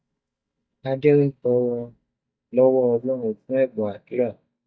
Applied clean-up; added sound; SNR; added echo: neural mask model DeepFilterNet 3.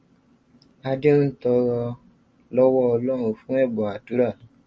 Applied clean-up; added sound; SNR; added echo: none; none; none; none.